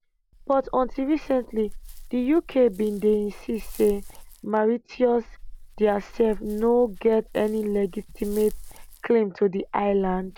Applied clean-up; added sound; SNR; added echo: none; Dog; 16 dB; none.